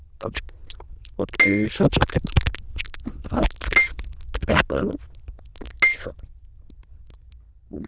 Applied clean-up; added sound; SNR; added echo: neural diffusion model UNIVERSE++.